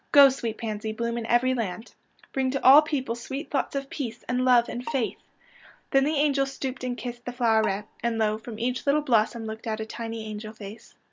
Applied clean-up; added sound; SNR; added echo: none; Bowed string instrument; 18 dB; none.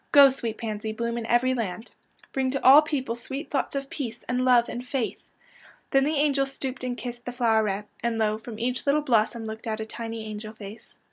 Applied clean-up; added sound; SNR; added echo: none; none; none; none.